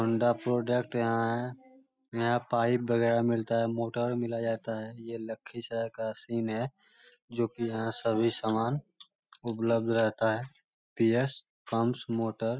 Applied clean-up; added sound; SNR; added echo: none; none; none; none.